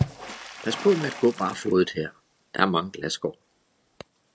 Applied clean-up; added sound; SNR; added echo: none; Water / Splash, splatter; 10 dB; none.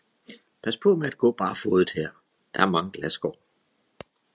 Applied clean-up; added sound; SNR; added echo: none; none; none; none.